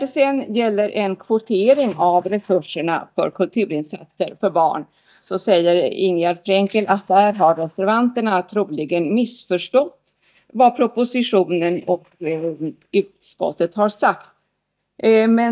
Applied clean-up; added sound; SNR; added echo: neural mask model DeepFilterNet 3.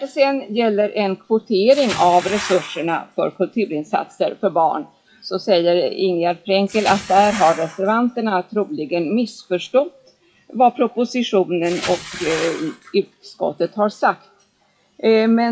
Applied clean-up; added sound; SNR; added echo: classical method WPE with log-MMSE.